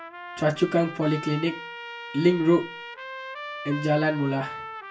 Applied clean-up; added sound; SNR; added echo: none; Trumpet; 12 dB; reverberation time 0.2 s.